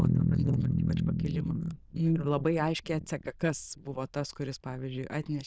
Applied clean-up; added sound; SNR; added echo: neural diffusion model UNIVERSE++.